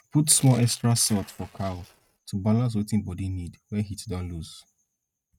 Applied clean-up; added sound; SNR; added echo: neural mask model RNNoise.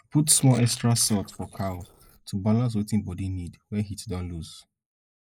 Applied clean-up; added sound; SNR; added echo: neural mask model Resemble Enhance denoiser.